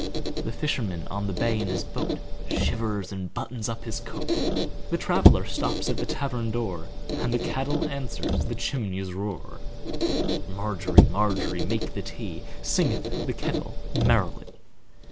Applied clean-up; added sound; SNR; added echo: none; Squeak; -4 dB; none.